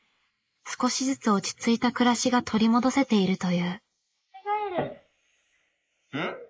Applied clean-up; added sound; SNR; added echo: neural mask model Resemble Enhance denoiser.